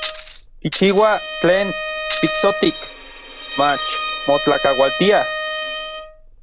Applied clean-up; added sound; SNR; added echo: none; Tambourine + Bowed string instrument; 6 dB; none.